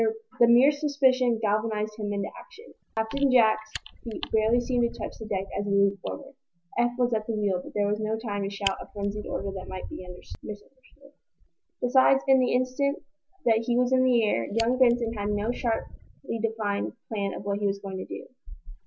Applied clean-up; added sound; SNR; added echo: none; Fire; 18 dB; none.